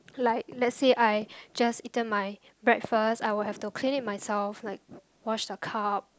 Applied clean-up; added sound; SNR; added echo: none; none; none; none.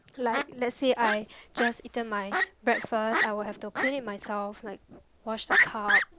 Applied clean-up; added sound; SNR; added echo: neural mask model Resemble Enhance denoiser.